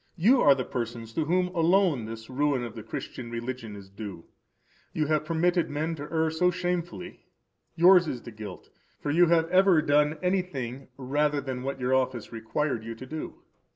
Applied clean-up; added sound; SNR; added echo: none; none; none; none.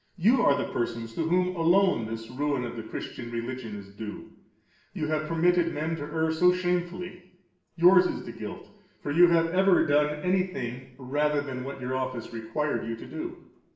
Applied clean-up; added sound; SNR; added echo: none; none; none; reverberation time 0.7 s.